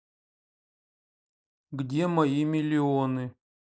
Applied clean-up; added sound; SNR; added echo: neural mask model Resemble Enhance denoiser.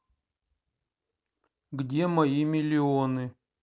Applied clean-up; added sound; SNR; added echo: none; none; none; none.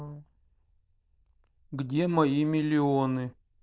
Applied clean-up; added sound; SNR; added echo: neural diffusion model UNIVERSE++.